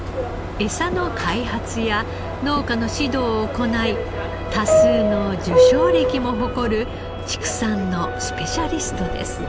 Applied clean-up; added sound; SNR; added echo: none; Subway, metro, underground; -1 dB; none.